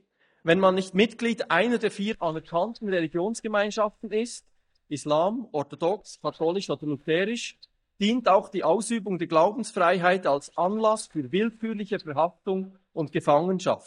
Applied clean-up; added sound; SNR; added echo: neural mask model DeepFilterNet 3.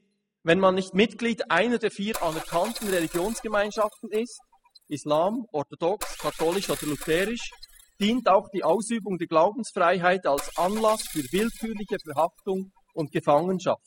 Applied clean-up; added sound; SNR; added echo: classical method spectral subtraction.